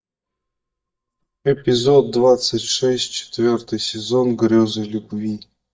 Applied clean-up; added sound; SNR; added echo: neural mask model DeepFilterNet 3.